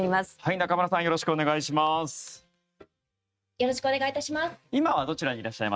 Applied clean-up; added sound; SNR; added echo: neural mask model RNNoise.